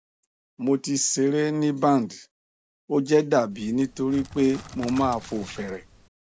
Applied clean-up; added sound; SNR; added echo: none; Crackle; 17 dB; none.